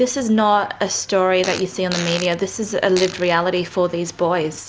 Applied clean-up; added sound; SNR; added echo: none; Fart; 12 dB; none.